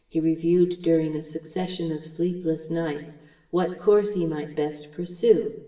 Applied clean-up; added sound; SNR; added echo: none; none; none; reverberation time 0.9 s.